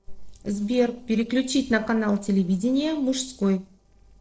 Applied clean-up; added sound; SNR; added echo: neural separator model SepFormer DNS4.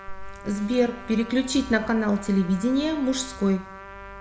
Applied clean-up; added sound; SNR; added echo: none; Trumpet; 17 dB; none.